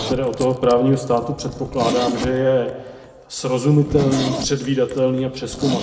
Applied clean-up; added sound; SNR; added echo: none; Zipper (clothing); 10 dB; reverberation time 0.7 s.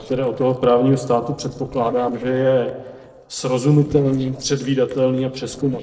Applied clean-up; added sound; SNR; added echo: neural separator model SepFormer DNS4.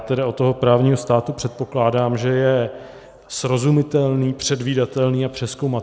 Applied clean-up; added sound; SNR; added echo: none; none; none; none.